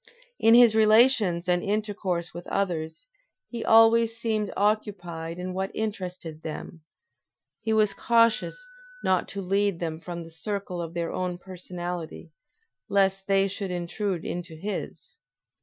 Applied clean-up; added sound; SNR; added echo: classical method Wiener filter.